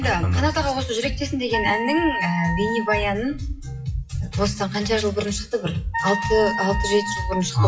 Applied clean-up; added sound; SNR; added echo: classical method WPE with log-MMSE.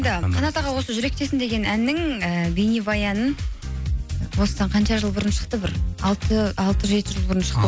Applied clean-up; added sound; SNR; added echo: none; none; none; none.